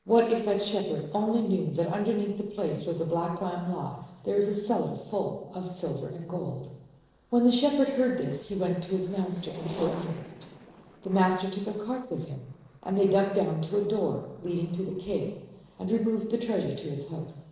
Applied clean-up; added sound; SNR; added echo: neural separator model SepFormer DNS4.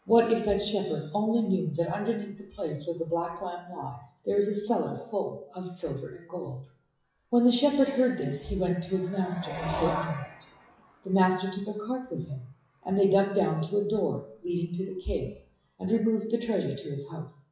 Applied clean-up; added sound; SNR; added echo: classical method WPE with log-MMSE.